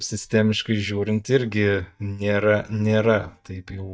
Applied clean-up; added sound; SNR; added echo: neural mask model DeepFilterNet 3.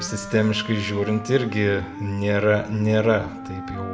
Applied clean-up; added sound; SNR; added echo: none; Wind instrument, woodwind instrument; 13 dB; reverberation time 0.8 s.